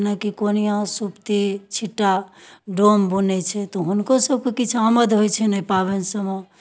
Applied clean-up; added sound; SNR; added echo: none; none; none; none.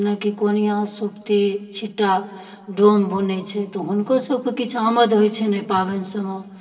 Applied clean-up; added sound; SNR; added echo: none; none; none; reverberation time 2.9 s.